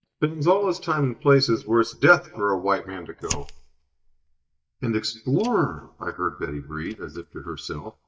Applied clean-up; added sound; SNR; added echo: neural mask model DeepFilterNet 3.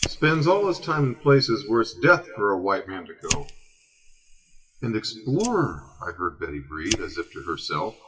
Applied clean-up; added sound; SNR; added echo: classical method WPE with log-MMSE.